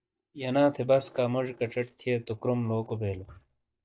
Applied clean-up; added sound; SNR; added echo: neural mask model DeepFilterNet 3.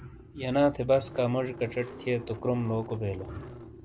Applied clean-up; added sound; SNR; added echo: none; Engine starting / Car; 15 dB; none.